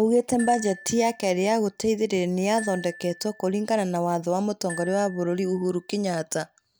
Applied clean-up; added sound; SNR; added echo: none; Glockenspiel; 19 dB; none.